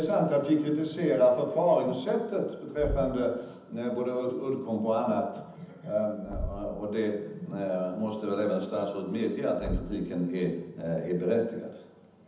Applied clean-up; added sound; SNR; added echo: none; Thump, thud; 14 dB; reverberation time 0.8 s.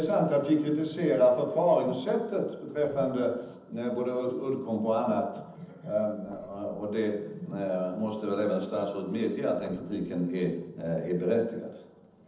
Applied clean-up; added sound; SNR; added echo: neural separator model SepFormer DNS4.